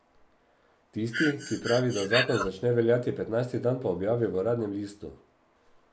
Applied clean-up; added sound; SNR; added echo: none; Breathing; 3 dB; none.